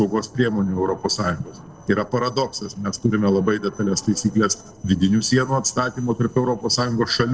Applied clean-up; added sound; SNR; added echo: neural separator model SepFormer DNS4.